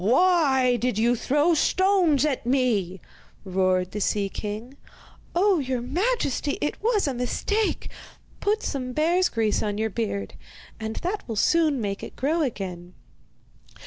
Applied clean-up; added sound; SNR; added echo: none; none; none; none.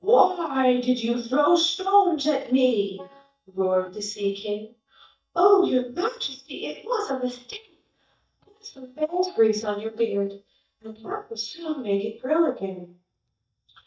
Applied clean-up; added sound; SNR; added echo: neural mask model DeepFilterNet 3.